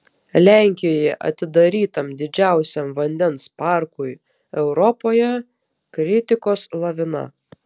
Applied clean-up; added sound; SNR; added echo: none; none; none; none.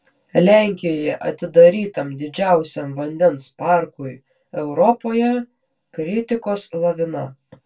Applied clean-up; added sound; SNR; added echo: none; none; none; reverberation time 0.1 s.